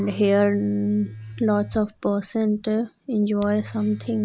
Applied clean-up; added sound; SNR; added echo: none; Domestic sounds, home sounds; 16 dB; none.